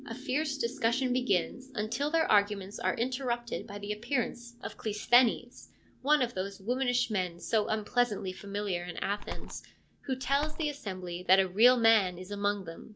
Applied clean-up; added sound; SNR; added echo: none; Bird; 0 dB; none.